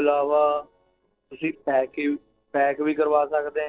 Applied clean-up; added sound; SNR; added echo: neural separator model SepFormer DNS4.